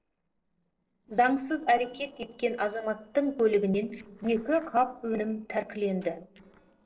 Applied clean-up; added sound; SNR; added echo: neural separator model SepFormer DNS4.